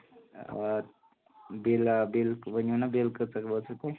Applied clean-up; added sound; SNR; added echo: none; none; none; none.